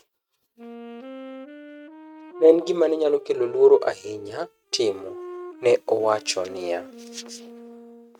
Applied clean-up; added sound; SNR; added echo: neural mask model RNNoise.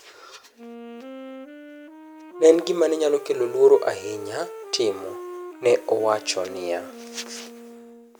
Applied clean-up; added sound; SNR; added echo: none; Wind instrument, woodwind instrument; 15 dB; none.